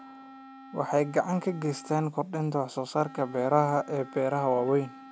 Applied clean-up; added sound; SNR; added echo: none; Wind instrument, woodwind instrument; 19 dB; none.